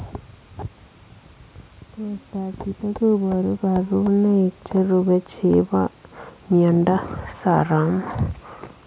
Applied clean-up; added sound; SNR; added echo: none; none; none; none.